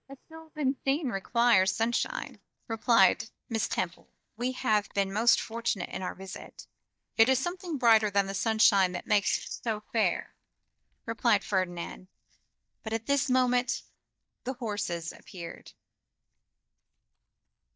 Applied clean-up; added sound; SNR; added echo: neural mask model DeepFilterNet 3.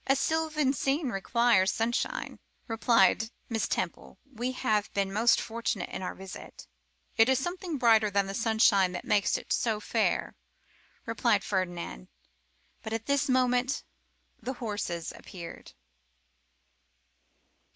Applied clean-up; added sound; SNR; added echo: none; none; none; none.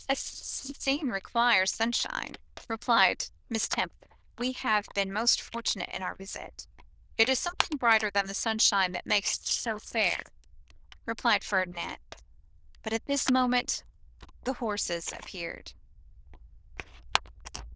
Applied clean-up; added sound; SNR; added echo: neural diffusion model UNIVERSE++.